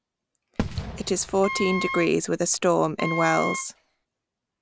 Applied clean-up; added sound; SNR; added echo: none; Wind instrument, woodwind instrument + Fireworks; 7 dB; none.